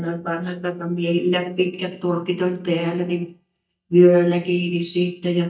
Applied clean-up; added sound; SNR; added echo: neural mask model DeepFilterNet 3.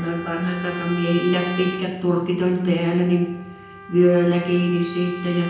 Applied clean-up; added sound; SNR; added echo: none; Trumpet; 15 dB; reverberation time 0.9 s.